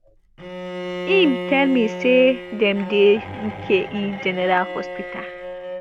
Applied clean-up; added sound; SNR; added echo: none; Bowed string instrument; 10 dB; none.